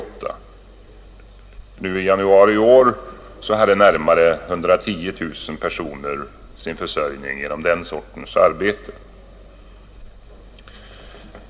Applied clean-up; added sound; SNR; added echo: none; none; none; reverberation time 1.6 s.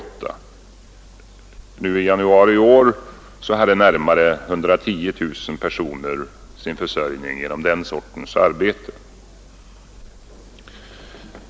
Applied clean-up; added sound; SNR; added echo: none; none; none; none.